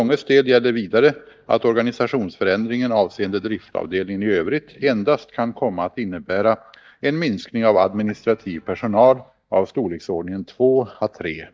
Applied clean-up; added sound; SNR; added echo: neural mask model DeepFilterNet 3.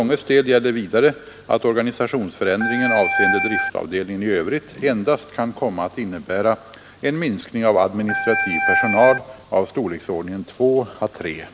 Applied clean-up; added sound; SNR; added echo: none; Organ; 0 dB; none.